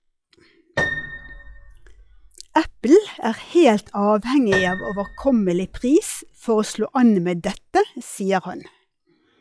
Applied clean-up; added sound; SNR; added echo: classical method log-MMSE.